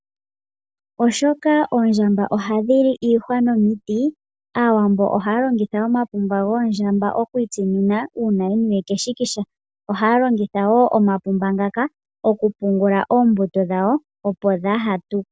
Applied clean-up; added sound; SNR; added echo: none; none; none; none.